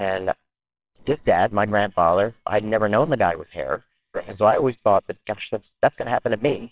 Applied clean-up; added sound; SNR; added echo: neural separator model SepFormer WHAMR!.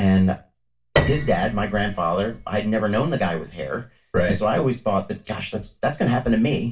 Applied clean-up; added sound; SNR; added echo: none; Piano; 5 dB; reverberation time 0.2 s.